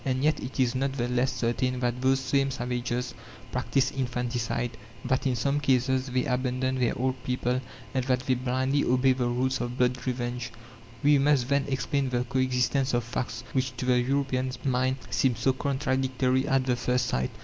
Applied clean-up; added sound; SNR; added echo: none; none; none; none.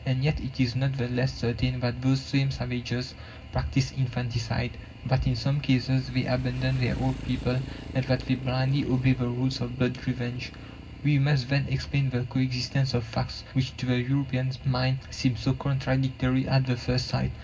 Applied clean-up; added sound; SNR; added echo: none; Motorcycle; 18 dB; reverberation time 0.4 s.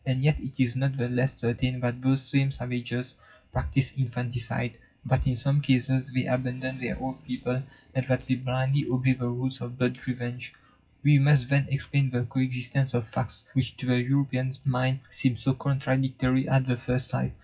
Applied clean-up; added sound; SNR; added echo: classical method WPE with log-MMSE.